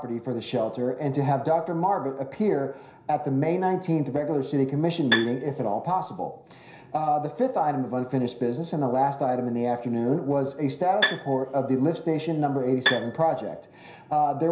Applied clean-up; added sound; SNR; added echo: none; Bowed string instrument; 4 dB; reverberation time 0.5 s.